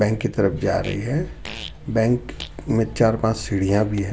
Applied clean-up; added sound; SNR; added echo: none; Fart; 19 dB; none.